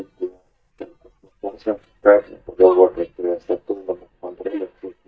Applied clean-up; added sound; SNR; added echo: neural mask model DeepFilterNet 3.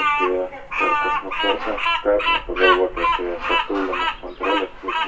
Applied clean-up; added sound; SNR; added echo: none; Bird vocalization, bird call, bird song; -2 dB; reverberation time 0.2 s.